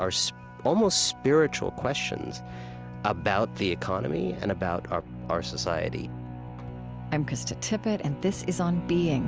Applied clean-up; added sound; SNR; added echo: none; none; none; none.